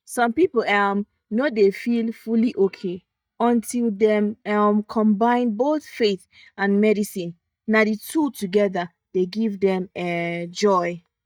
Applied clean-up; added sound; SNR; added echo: neural mask model DeepFilterNet 3.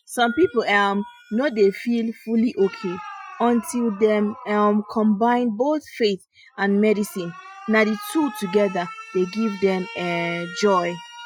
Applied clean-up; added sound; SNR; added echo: classical method Wiener filter.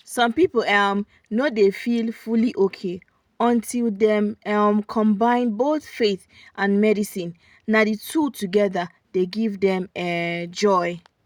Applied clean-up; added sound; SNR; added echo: none; none; none; none.